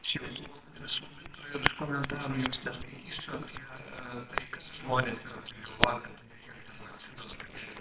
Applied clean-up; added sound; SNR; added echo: neural separator model SepFormer WHAMR!.